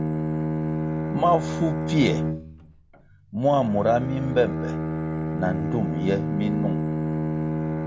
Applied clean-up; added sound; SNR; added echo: none; Bowed string instrument; 1 dB; none.